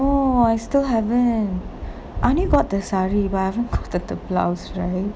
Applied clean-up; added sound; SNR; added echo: none; none; none; none.